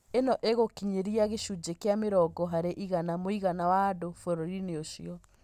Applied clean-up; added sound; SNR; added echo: none; none; none; none.